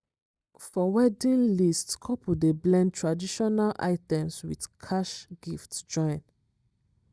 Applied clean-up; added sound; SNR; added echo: neural mask model DeepFilterNet 3.